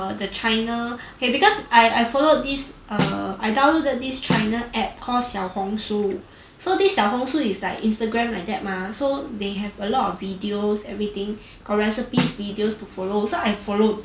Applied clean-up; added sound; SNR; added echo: none; Snare drum; 6 dB; none.